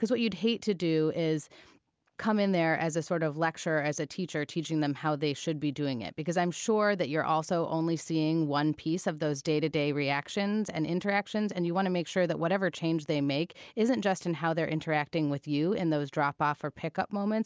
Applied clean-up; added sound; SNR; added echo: none; none; none; none.